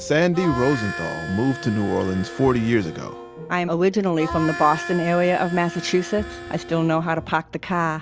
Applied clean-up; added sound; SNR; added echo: none; Harmonica; 12 dB; none.